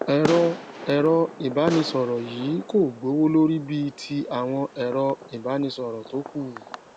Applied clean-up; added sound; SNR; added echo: none; Fireworks; 12 dB; none.